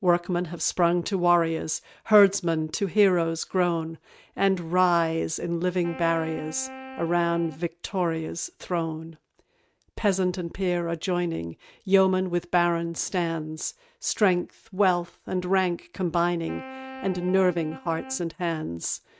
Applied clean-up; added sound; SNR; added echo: neural mask model RNNoise.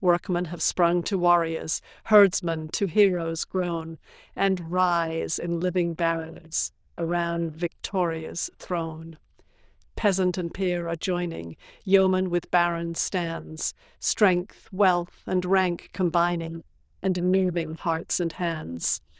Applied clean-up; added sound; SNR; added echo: neural diffusion model UNIVERSE++.